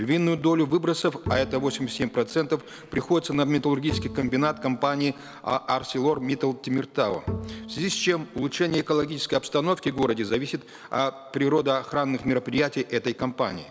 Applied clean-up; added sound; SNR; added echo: none; Bowed string instrument; 13 dB; none.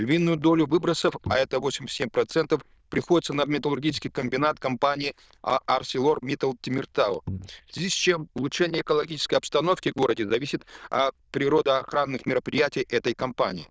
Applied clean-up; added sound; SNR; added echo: neural diffusion model UNIVERSE++.